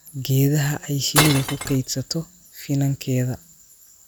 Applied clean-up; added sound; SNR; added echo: none; Glass; 1 dB; none.